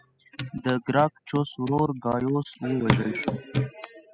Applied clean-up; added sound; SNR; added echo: classical method spectral subtraction.